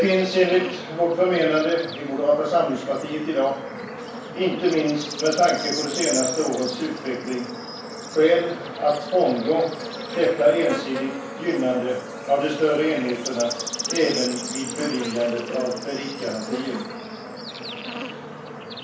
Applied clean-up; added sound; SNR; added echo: none; Bird / Insect; 9 dB; reverberation time 0.7 s.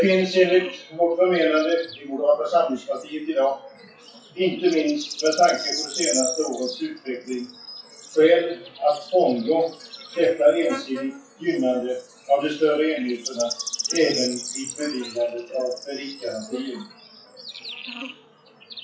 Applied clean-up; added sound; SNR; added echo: classical method WPE with log-MMSE.